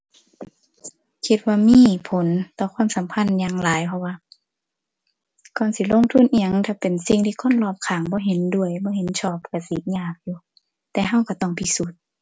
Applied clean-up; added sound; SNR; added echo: none; none; none; none.